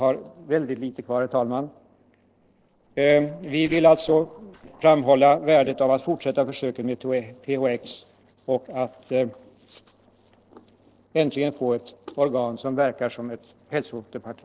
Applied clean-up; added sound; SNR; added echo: neural separator model SepFormer DNS4.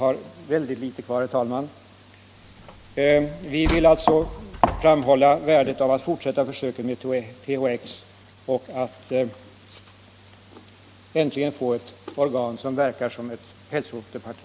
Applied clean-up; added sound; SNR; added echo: none; Slam; 10 dB; none.